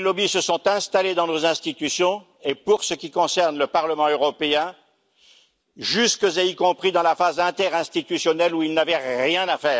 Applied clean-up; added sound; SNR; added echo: none; none; none; none.